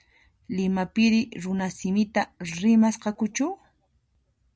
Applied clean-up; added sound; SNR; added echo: none; none; none; none.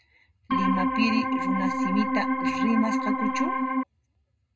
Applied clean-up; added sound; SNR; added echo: none; Organ; -4 dB; reverberation time 0.2 s.